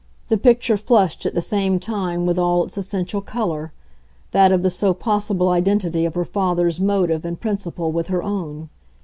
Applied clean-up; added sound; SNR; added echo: none; none; none; none.